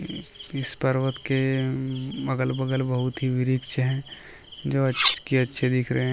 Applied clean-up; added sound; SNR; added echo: none; Cutlery, silverware; 1 dB; none.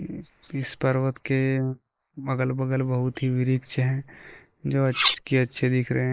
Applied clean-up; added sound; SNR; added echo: neural mask model Resemble Enhance denoiser.